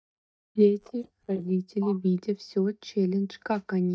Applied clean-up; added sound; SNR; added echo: neural mask model DeepFilterNet 3.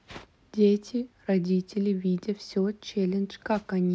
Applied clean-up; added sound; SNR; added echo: none; none; none; none.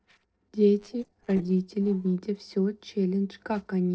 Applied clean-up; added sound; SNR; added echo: neural separator model SepFormer DNS4.